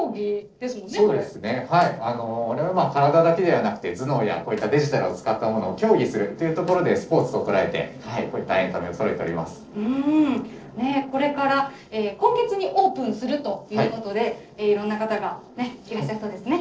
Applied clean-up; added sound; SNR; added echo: neural separator model SepFormer DNS4.